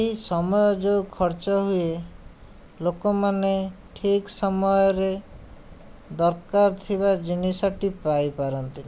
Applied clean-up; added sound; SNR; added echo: none; none; none; none.